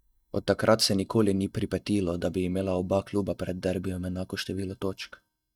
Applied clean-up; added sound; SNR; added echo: neural mask model DeepFilterNet 3.